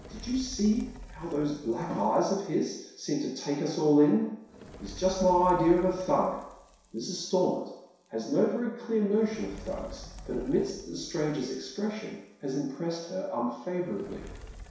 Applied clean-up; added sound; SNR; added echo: none; Fire; 19 dB; reverberation time 0.7 s.